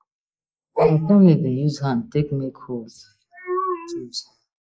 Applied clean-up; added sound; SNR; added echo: neural mask model Resemble Enhance denoiser.